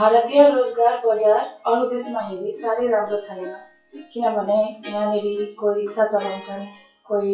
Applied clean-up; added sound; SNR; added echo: classical method WPE with log-MMSE.